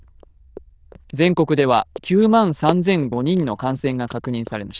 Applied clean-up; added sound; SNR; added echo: neural diffusion model UNIVERSE++.